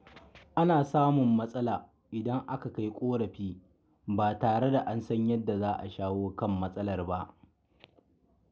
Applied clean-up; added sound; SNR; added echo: none; none; none; none.